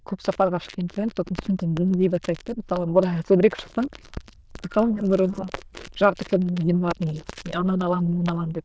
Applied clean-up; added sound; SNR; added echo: neural diffusion model UNIVERSE++.